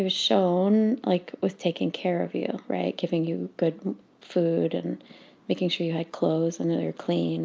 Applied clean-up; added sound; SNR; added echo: none; none; none; none.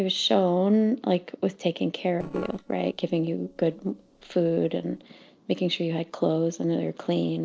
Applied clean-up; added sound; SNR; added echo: neural separator model SepFormer DNS4.